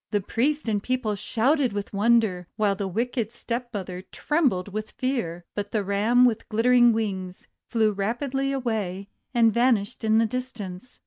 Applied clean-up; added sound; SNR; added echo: none; none; none; none.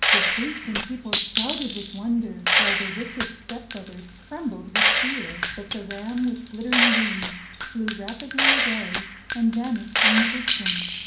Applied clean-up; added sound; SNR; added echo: none; Gunshot, gunfire; -4 dB; reverberation time 0.6 s.